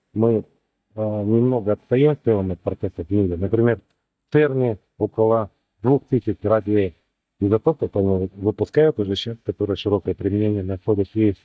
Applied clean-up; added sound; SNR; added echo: neural mask model DeepFilterNet 3.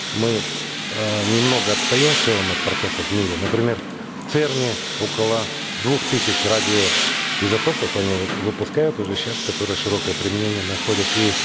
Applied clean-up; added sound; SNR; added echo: none; Tools; 1 dB; none.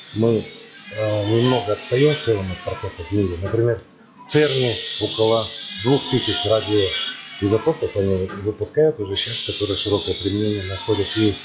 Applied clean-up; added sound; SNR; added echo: classical method log-MMSE.